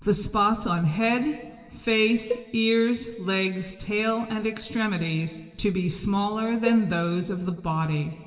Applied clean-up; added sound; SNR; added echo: none; Cowbell; 11 dB; reverberation time 3.0 s.